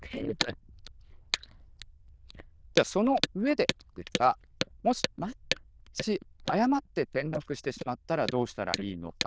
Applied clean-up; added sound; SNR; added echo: neural diffusion model UNIVERSE++.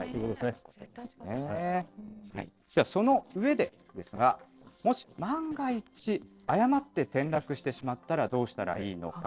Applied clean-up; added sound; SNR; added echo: neural separator model SepFormer DNS4.